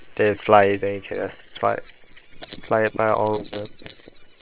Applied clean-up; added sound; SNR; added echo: neural separator model SepFormer WHAM!.